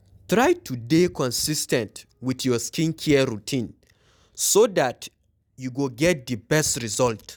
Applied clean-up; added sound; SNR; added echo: none; none; none; none.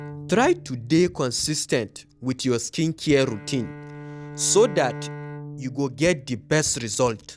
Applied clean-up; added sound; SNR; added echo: none; Bowed string instrument; 15 dB; none.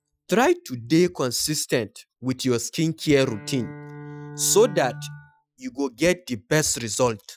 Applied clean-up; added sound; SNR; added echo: classical method Wiener filter.